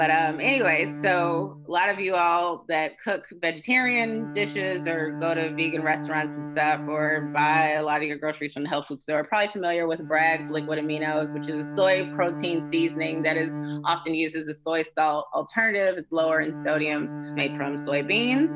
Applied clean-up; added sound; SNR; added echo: none; Bowed string instrument; 11 dB; none.